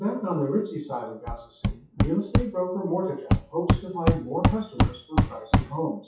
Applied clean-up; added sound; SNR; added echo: classical method WPE with log-MMSE.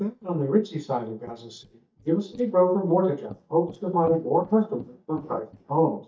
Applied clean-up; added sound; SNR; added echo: neural mask model DeepFilterNet 3.